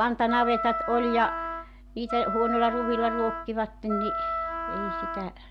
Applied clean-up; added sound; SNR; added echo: none; Wind instrument, woodwind instrument; 4 dB; none.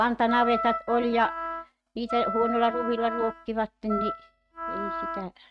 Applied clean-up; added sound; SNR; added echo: neural mask model RNNoise.